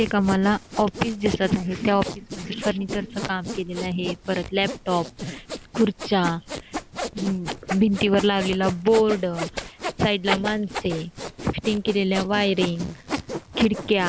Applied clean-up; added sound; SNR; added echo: none; Sawing; 9 dB; none.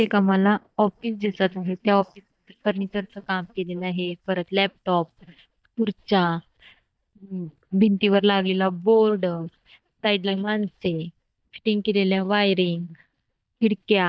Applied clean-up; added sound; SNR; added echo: neural mask model DeepFilterNet 3.